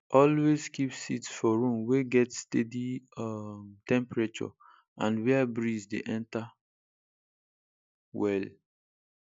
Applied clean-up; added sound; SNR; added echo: none; none; none; none.